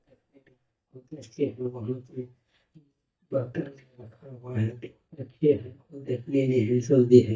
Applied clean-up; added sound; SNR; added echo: neural mask model DeepFilterNet 3.